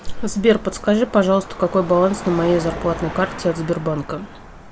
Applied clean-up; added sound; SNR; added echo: none; Car passing by / Traffic noise, roadway noise / Engine; 14 dB; none.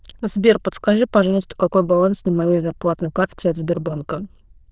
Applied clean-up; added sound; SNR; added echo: neural diffusion model UNIVERSE++.